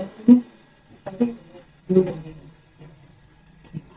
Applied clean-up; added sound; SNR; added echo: neural mask model DeepFilterNet 3.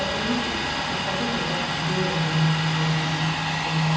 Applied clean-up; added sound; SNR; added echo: none; Domestic sounds, home sounds; 1 dB; reverberation time 1.1 s.